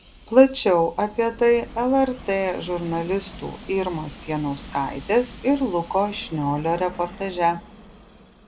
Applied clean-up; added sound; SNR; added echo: none; Drill + Subway, metro, underground; 17 dB; none.